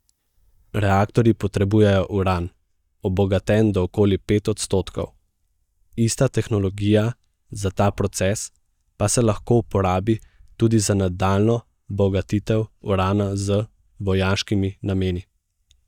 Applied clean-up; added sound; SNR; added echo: neural mask model DeepFilterNet 3.